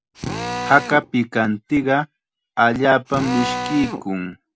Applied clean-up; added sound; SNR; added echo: none; Drill; 10 dB; none.